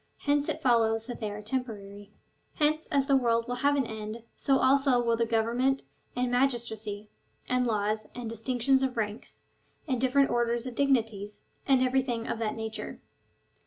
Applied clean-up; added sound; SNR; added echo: none; none; none; none.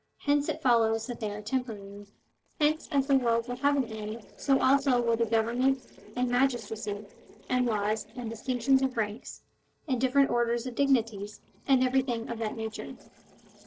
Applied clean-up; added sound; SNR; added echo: neural separator model SepFormer DNS4.